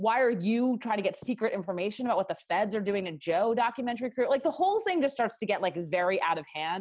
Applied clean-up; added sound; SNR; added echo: none; none; none; none.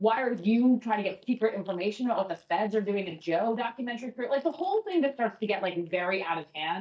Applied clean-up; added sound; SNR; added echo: neural mask model DeepFilterNet 3.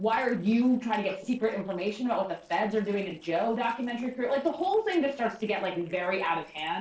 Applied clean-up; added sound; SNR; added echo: neural separator model SepFormer DNS4.